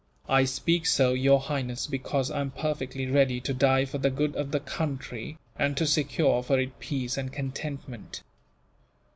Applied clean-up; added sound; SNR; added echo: none; none; none; none.